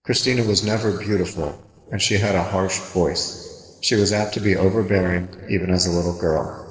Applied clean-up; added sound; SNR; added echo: neural separator model SepFormer DNS4.